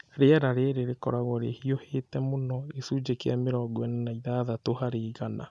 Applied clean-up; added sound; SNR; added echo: none; none; none; none.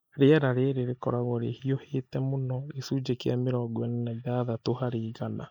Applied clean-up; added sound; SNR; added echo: neural mask model Resemble Enhance denoiser.